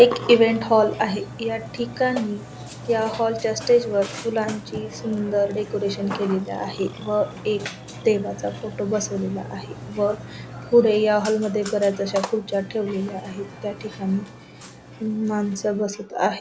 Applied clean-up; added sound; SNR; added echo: none; Burping, eructation; 14 dB; none.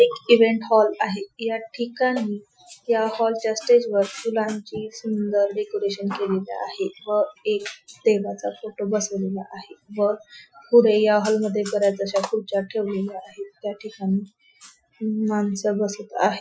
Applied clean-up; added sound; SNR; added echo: classical method Wiener filter.